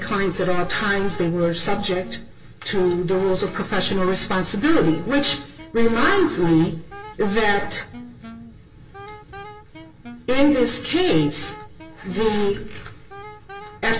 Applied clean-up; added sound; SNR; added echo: none; Wind instrument, woodwind instrument; 19 dB; reverberation time 0.1 s.